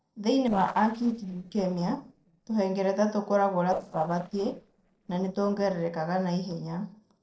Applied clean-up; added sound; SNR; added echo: neural separator model SepFormer DNS4.